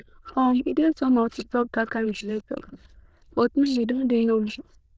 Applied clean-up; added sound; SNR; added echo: neural diffusion model UNIVERSE++.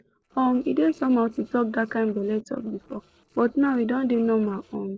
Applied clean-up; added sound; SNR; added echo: neural separator model SepFormer DNS4.